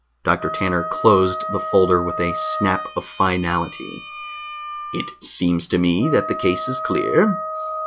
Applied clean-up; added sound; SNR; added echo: classical method log-MMSE.